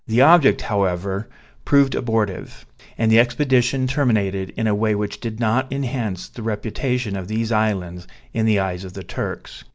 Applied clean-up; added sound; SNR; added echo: none; none; none; none.